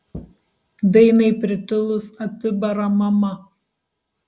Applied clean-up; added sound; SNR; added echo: none; none; none; none.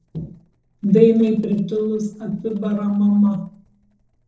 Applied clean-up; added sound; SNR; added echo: neural separator model SepFormer DNS4.